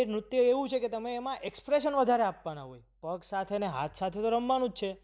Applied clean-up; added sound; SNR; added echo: none; none; none; none.